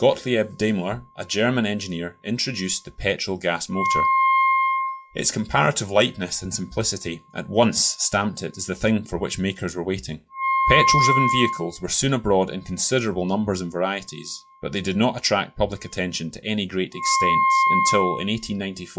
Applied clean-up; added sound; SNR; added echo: classical method log-MMSE.